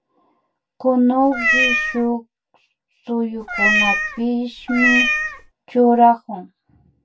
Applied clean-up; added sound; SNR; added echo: none; Meow; -1 dB; reverberation time 0.1 s.